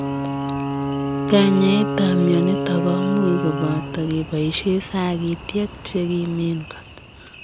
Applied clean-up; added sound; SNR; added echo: none; Alarm / Ocean / Boat, Water vehicle; 5 dB; none.